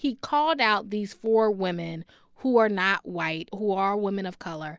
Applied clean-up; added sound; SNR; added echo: none; none; none; none.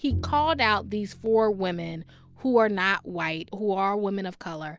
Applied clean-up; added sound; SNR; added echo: none; Bowed string instrument; 12 dB; none.